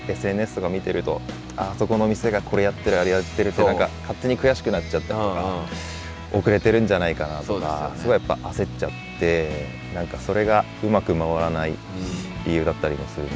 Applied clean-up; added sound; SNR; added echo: none; none; none; none.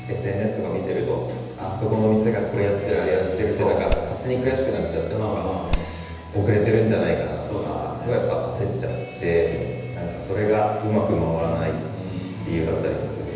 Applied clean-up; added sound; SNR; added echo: none; Hammer; 2 dB; reverberation time 1.1 s.